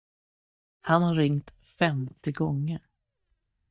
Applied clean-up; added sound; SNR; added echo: neural mask model DeepFilterNet 3.